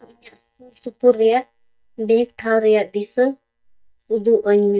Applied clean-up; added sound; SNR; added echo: neural mask model DeepFilterNet 3.